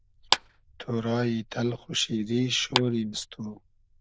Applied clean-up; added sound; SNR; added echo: neural diffusion model UNIVERSE++.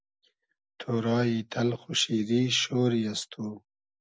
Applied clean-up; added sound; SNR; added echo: none; none; none; none.